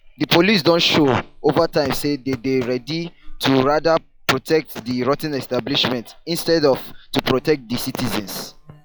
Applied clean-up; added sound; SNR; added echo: classical method log-MMSE.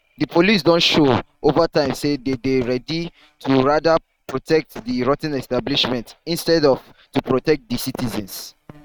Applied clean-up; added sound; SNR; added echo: neural mask model RNNoise.